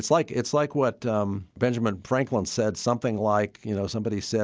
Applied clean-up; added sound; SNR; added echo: none; none; none; none.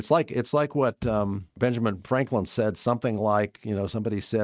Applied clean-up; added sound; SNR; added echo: neural mask model RNNoise.